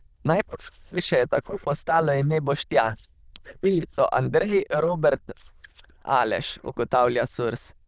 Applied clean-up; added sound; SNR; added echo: neural diffusion model UNIVERSE++.